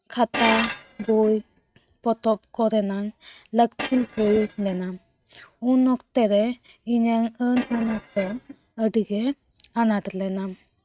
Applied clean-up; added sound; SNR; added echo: neural mask model RNNoise.